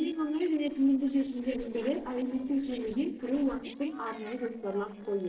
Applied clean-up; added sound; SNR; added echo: neural separator model SepFormer DNS4.